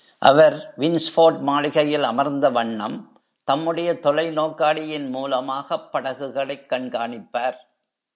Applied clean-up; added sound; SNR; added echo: none; none; none; none.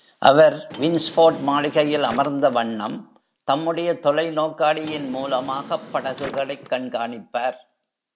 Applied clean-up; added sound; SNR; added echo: none; Drawer open or close; 18 dB; none.